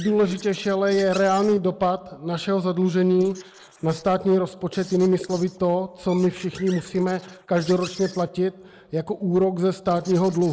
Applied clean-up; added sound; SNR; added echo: neural mask model Resemble Enhance denoiser.